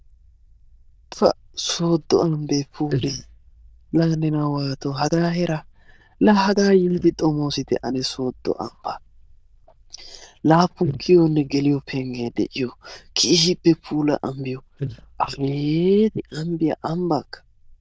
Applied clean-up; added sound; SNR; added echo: neural diffusion model UNIVERSE++.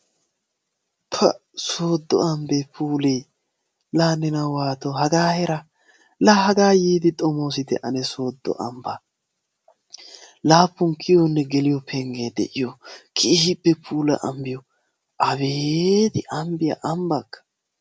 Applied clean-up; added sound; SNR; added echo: none; none; none; none.